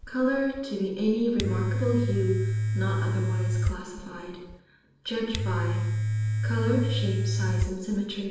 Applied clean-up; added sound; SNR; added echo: none; Domestic sounds, home sounds; -2 dB; reverberation time 0.7 s.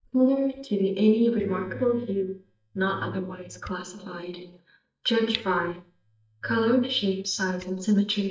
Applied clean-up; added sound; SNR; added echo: neural mask model DeepFilterNet 3.